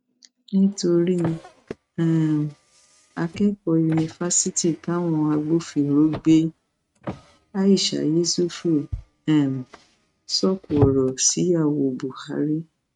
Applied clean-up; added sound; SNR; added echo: neural mask model RNNoise.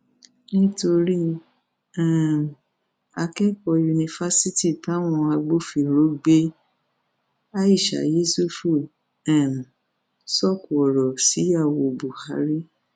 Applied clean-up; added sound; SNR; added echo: none; none; none; none.